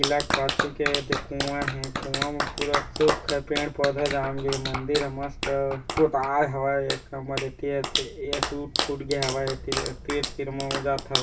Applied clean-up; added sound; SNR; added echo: none; Clapping; 3 dB; reverberation time 0.1 s.